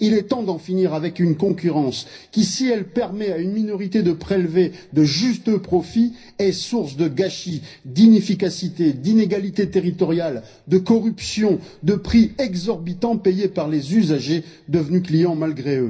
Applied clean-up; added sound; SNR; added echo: none; none; none; reverberation time 0.5 s.